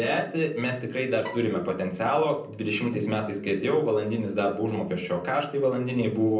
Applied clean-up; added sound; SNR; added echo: none; Bowed string instrument; 17 dB; reverberation time 0.6 s.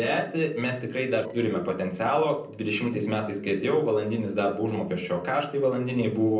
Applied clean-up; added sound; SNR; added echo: neural separator model SepFormer DNS4.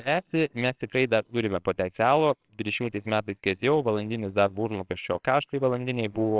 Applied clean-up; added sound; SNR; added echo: neural separator model SepFormer WHAMR!.